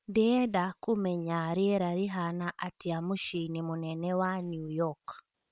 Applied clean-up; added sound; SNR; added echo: neural separator model SepFormer WHAM!.